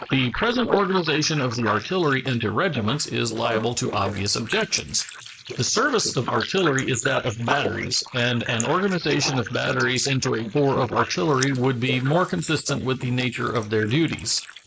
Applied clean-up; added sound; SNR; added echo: neural mask model Resemble Enhance denoiser.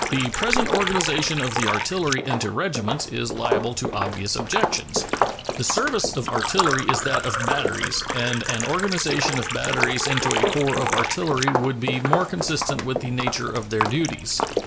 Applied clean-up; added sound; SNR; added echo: none; Walk, footsteps + Liquid; 1 dB; none.